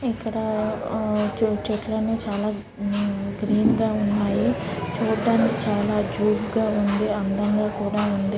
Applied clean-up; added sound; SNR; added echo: none; none; none; none.